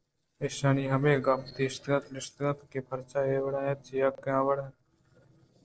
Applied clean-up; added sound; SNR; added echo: neural separator model SepFormer DNS4.